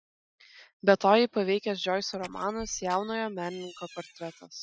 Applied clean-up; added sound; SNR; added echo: classical method spectral subtraction.